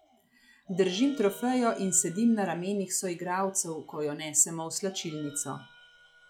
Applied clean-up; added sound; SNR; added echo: classical method log-MMSE.